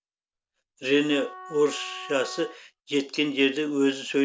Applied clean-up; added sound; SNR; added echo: none; Wind instrument, woodwind instrument; 17 dB; none.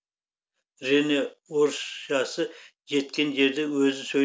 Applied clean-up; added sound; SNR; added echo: none; none; none; none.